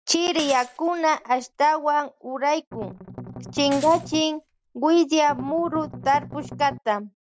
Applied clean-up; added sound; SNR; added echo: none; Shatter / Crushing + Strum; 15 dB; none.